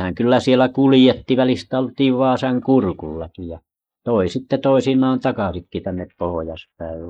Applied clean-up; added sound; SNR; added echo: neural mask model Resemble Enhance denoiser.